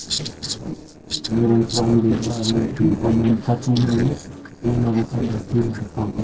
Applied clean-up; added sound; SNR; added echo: neural separator model SepFormer DNS4.